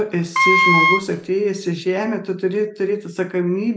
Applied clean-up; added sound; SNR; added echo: none; Wind instrument, woodwind instrument; -4 dB; none.